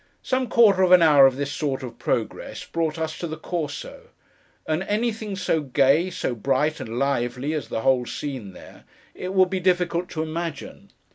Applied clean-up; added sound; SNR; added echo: none; none; none; none.